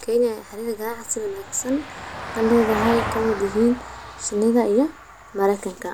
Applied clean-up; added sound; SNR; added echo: none; Vehicle; 10 dB; none.